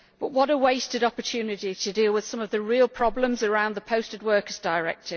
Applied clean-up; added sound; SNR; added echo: none; none; none; none.